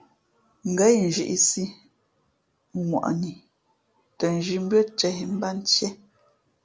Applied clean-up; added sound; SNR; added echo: none; none; none; none.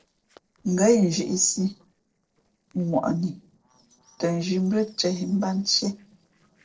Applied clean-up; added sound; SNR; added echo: neural separator model SepFormer DNS4.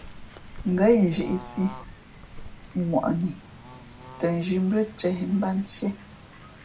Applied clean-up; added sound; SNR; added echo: none; Bird / Fowl; 17 dB; reverberation time 0.4 s.